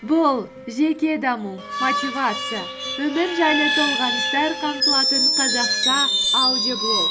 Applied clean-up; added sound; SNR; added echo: none; Screech; 0 dB; none.